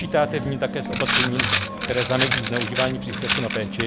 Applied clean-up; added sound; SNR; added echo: none; Coin (dropping); -1 dB; none.